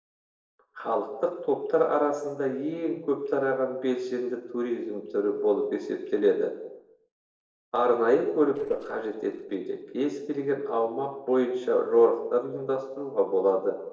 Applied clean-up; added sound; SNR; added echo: neural separator model SepFormer DNS4.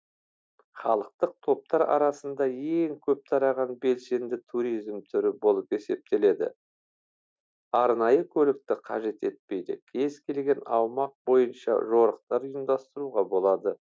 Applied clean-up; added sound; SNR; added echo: none; none; none; none.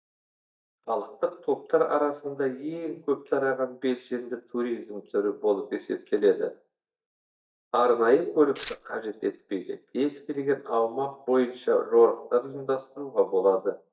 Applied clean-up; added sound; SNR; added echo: neural mask model DeepFilterNet 3.